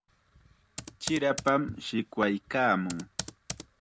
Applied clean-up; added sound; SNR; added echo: none; Computer keyboard; 12 dB; none.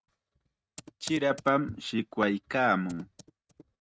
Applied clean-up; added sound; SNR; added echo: neural mask model RNNoise.